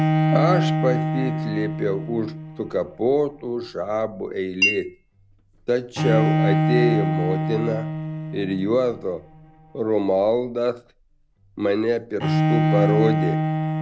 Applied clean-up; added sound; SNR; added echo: none; Bowed string instrument + Chink, clink; 0 dB; none.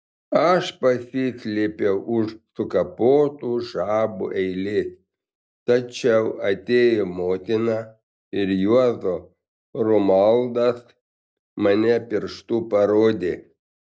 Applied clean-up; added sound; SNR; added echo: none; none; none; none.